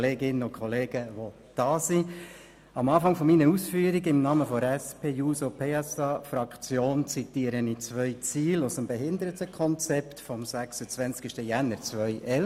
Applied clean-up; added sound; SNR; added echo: none; none; none; none.